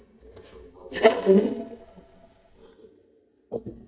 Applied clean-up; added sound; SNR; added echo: neural mask model DeepFilterNet 3.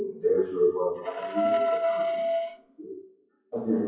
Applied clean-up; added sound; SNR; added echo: classical method WPE with log-MMSE.